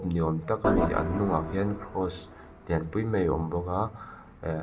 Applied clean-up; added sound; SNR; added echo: none; Organ; 3 dB; none.